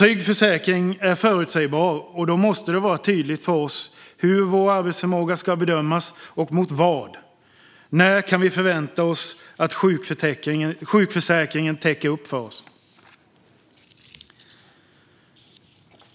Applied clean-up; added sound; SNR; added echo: none; none; none; none.